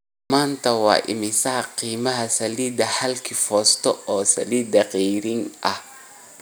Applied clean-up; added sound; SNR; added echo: none; none; none; none.